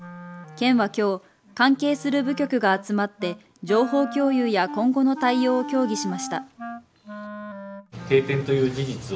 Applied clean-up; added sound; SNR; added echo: none; Wind instrument, woodwind instrument; 14 dB; none.